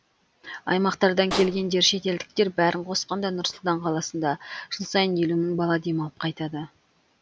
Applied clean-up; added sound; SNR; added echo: none; Explosion; 12 dB; none.